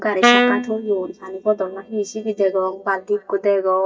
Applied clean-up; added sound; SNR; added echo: neural mask model DeepFilterNet 3.